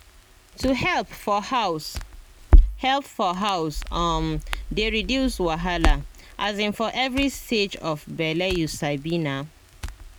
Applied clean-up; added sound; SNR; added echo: none; Crackle; 0 dB; none.